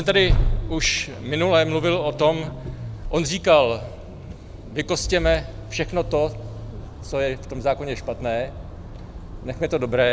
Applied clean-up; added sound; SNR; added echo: none; Accelerating, revving, vroom; 6 dB; none.